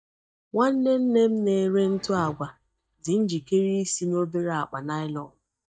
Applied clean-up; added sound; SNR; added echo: neural mask model DeepFilterNet 3.